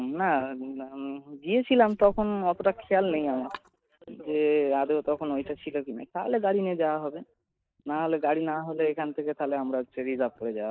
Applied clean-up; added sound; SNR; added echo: neural mask model DeepFilterNet 3.